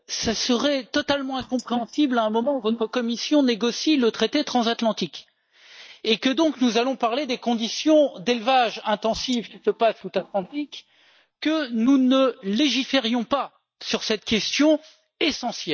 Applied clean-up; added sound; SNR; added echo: neural mask model DeepFilterNet 3.